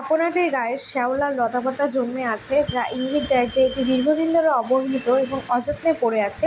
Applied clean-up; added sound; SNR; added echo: none; none; none; none.